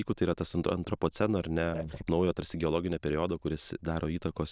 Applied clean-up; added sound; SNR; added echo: neural diffusion model UNIVERSE++.